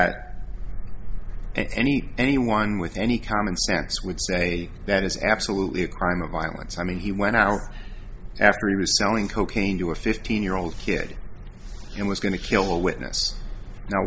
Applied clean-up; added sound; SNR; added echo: none; none; none; none.